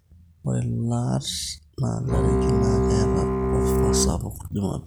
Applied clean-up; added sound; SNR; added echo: none; Bowed string instrument; -4 dB; none.